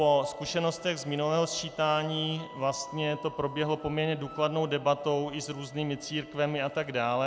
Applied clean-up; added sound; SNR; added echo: none; Wind instrument, woodwind instrument; 20 dB; none.